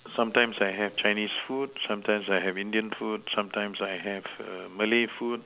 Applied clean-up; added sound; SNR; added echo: none; none; none; none.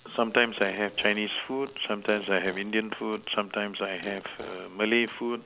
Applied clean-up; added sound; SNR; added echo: none; Fart; 20 dB; none.